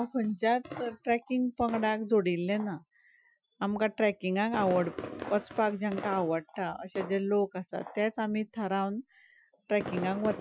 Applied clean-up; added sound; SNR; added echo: classical method Wiener filter.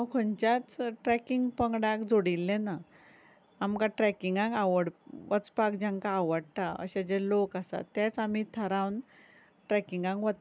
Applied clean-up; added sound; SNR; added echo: none; none; none; none.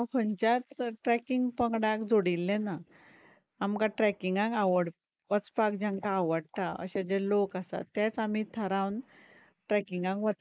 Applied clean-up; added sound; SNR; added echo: neural mask model Resemble Enhance denoiser.